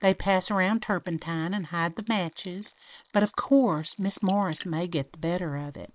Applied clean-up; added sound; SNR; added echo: neural mask model Resemble Enhance denoiser.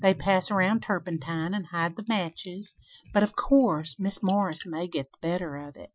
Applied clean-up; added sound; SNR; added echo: classical method Wiener filter.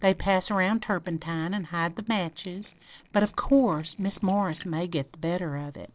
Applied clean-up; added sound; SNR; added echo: neural separator model SepFormer DNS4.